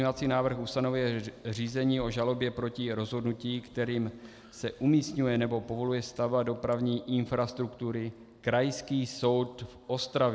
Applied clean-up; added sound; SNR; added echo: none; none; none; none.